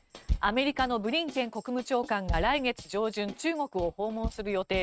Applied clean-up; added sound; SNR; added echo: neural mask model RNNoise.